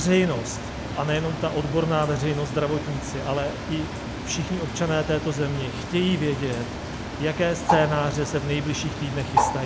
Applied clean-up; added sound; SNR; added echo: none; Bird; 4 dB; none.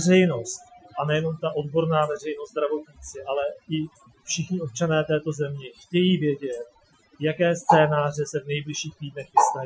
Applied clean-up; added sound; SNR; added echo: classical method Wiener filter.